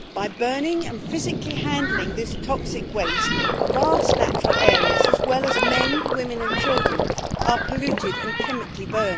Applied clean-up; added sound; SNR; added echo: none; Gurgling + Thunderstorm; -3 dB; none.